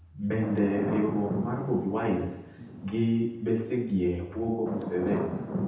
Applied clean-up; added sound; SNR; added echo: none; Thunder / Rain; 7 dB; reverberation time 0.9 s.